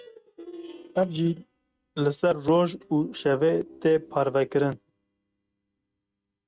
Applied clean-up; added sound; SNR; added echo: neural mask model RNNoise.